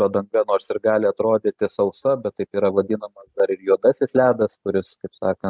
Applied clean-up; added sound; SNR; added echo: none; none; none; none.